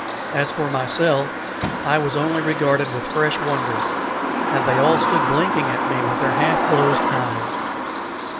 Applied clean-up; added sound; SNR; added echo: none; Bird vocalization, bird call, bird song; -1 dB; none.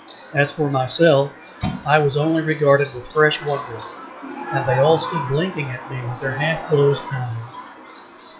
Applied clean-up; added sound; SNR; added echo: classical method log-MMSE.